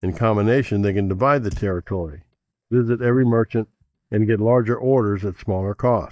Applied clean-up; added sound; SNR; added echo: neural mask model DeepFilterNet 3.